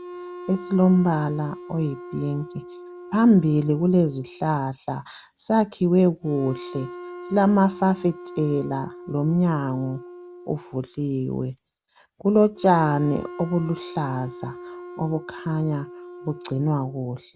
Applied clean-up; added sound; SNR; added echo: none; Wind instrument, woodwind instrument; 16 dB; none.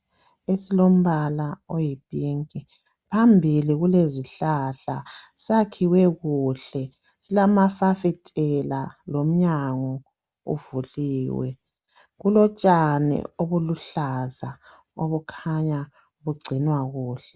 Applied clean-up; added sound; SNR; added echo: none; none; none; none.